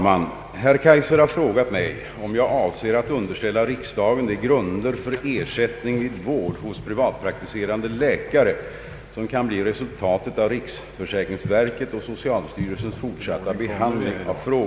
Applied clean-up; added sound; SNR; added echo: none; none; none; none.